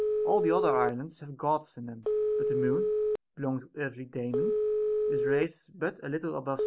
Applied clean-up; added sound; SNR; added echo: none; Telephone; -3 dB; none.